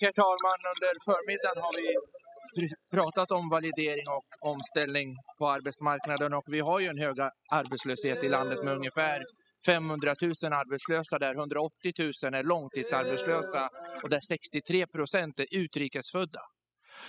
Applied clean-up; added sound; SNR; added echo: classical method spectral subtraction.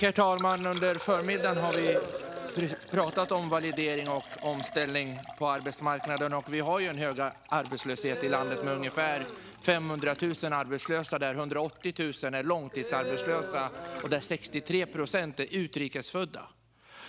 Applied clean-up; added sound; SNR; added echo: none; Liquid + Crowd; 8 dB; none.